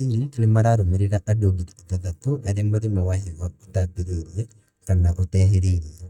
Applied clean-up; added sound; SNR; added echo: neural mask model DeepFilterNet 3.